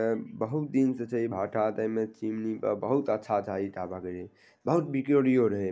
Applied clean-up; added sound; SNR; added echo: none; none; none; none.